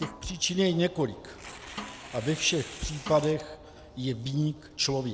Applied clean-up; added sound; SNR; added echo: none; Tearing + Snare drum; 15 dB; none.